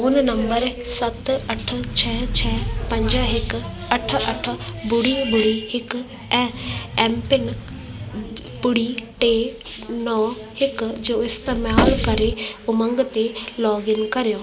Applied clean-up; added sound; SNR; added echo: none; Gunshot, gunfire; -3 dB; none.